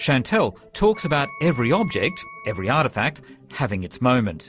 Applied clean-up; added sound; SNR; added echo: none; Wind instrument, woodwind instrument; 17 dB; none.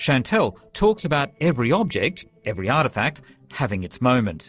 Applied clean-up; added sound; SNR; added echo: neural separator model SepFormer DNS4.